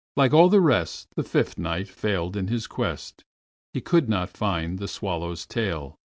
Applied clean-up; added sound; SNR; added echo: none; none; none; none.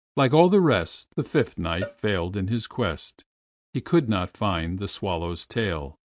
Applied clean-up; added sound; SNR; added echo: neural mask model RNNoise.